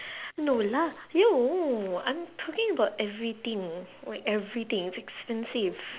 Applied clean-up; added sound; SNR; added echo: none; none; none; none.